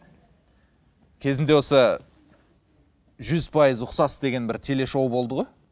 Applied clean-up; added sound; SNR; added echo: none; none; none; none.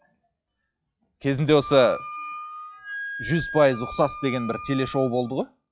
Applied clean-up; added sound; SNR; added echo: classical method log-MMSE.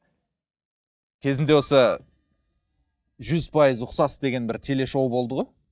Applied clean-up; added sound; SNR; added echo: neural mask model DeepFilterNet 3.